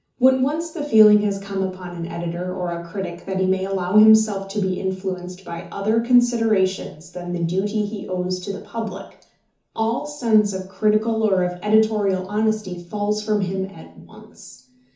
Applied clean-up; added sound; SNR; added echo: none; none; none; reverberation time 0.6 s.